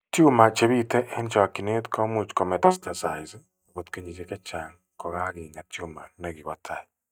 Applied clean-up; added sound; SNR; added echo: neural mask model DeepFilterNet 3.